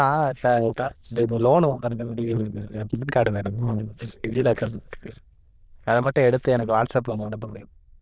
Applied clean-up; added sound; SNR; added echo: neural diffusion model UNIVERSE++.